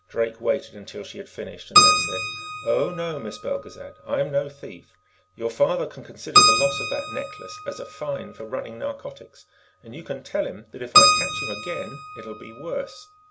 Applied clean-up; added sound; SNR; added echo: none; Keyboard (musical); -3 dB; none.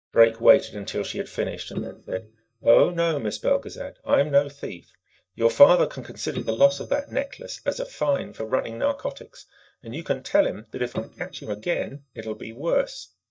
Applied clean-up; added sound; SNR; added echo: neural mask model DeepFilterNet 3.